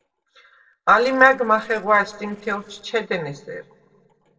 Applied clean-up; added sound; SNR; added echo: neural separator model SepFormer DNS4.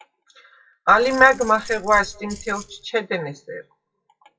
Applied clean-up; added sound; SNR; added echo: classical method WPE with log-MMSE.